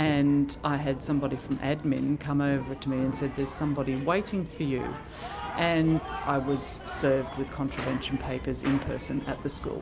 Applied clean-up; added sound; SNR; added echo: none; none; none; none.